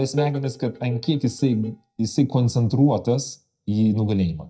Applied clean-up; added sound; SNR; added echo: neural mask model DeepFilterNet 3.